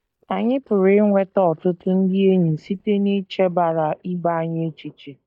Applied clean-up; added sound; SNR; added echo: neural mask model DeepFilterNet 3.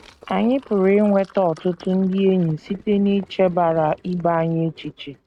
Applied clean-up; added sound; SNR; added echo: neural mask model RNNoise.